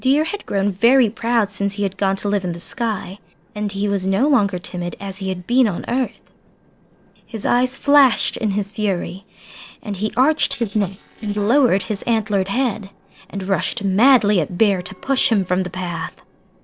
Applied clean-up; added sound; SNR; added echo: neural separator model SepFormer DNS4.